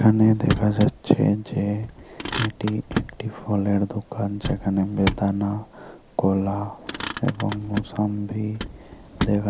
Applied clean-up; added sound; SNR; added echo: none; Motor vehicle (road); 9 dB; none.